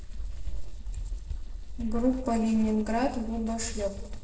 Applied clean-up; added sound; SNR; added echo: neural separator model SepFormer DNS4.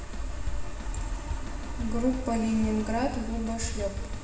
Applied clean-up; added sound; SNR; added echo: none; Drum kit; 11 dB; reverberation time 1.0 s.